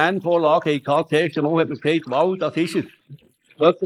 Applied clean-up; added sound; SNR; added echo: neural mask model Resemble Enhance denoiser.